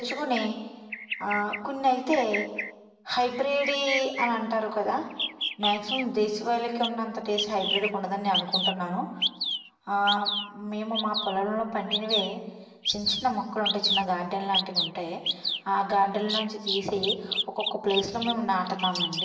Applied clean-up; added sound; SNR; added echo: none; Bird vocalization, bird call, bird song; 4 dB; reverberation time 1.2 s.